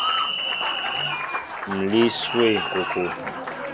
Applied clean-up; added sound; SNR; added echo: none; Applause; 1 dB; none.